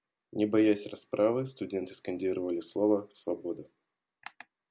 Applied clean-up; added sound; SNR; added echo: none; none; none; none.